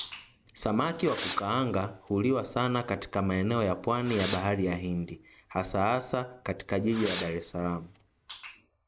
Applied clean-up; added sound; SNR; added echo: none; Fireworks; 13 dB; none.